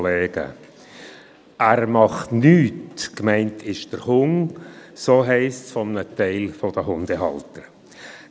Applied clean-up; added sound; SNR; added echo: none; none; none; none.